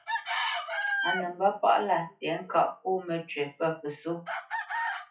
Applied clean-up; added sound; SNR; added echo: classical method WPE with log-MMSE.